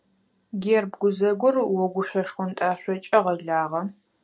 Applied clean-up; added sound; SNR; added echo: none; none; none; none.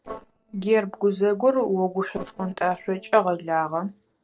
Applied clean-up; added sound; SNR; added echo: neural separator model SepFormer DNS4.